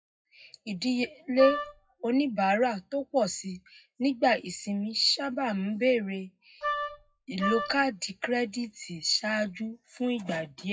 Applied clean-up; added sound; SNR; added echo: classical method WPE with log-MMSE.